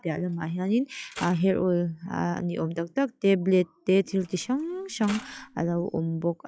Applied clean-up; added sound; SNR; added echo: classical method log-MMSE.